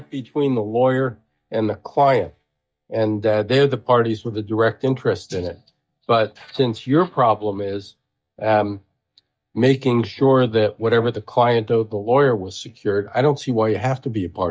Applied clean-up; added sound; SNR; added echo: neural mask model DeepFilterNet 3.